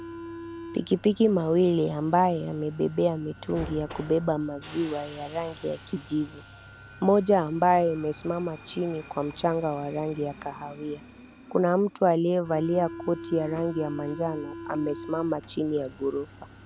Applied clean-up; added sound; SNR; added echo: none; Subway, metro, underground; 16 dB; none.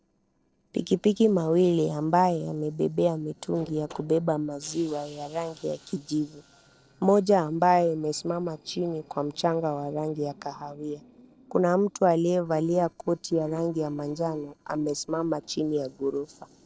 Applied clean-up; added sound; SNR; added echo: neural separator model SepFormer DNS4.